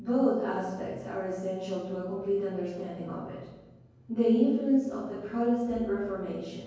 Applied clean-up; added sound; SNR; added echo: none; none; none; reverberation time 1.3 s.